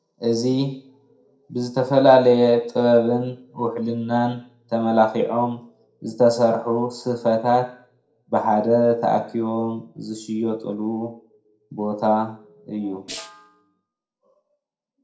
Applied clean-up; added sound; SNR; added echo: neural separator model SepFormer DNS4.